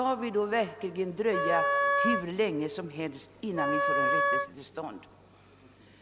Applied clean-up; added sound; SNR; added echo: none; Wind instrument, woodwind instrument; -4 dB; none.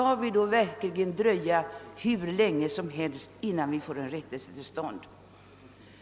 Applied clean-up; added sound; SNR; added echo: none; none; none; none.